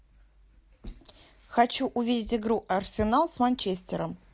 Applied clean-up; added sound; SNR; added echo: none; none; none; none.